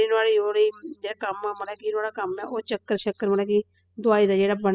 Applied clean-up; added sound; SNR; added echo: classical method spectral subtraction.